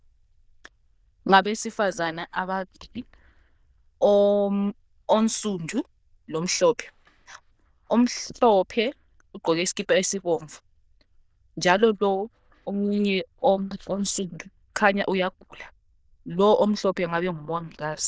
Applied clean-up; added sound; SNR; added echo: neural diffusion model UNIVERSE++.